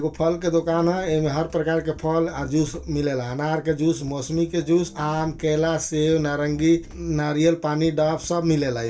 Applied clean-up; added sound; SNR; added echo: none; Drum kit; 20 dB; reverberation time 0.2 s.